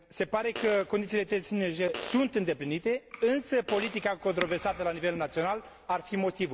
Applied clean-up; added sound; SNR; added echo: none; Fart; 15 dB; none.